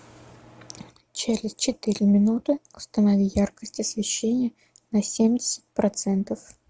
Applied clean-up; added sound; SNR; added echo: none; none; none; none.